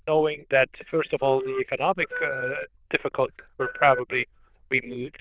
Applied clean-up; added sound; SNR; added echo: neural diffusion model UNIVERSE++.